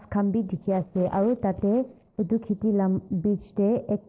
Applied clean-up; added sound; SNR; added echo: neural separator model SepFormer DNS4.